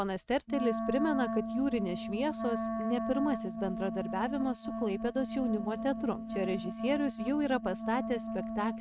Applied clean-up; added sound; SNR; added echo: neural mask model RNNoise.